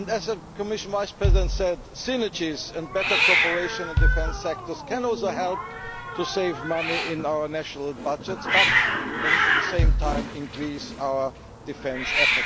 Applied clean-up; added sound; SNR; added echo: none; Hiss + Bass drum; -4 dB; none.